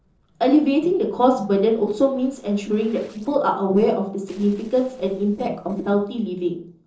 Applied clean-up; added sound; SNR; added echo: neural separator model SepFormer DNS4.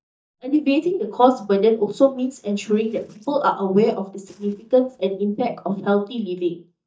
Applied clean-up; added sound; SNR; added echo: neural mask model DeepFilterNet 3.